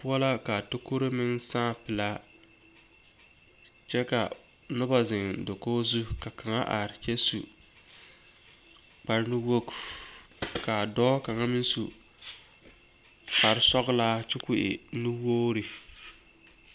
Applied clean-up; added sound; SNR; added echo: none; none; none; none.